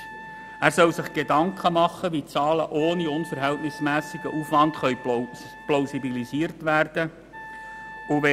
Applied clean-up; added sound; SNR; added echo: none; Wind instrument, woodwind instrument; 17 dB; none.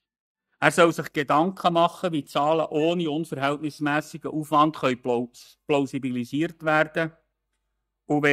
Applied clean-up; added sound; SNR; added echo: neural mask model DeepFilterNet 3.